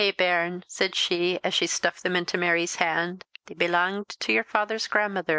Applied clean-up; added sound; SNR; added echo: none; none; none; none.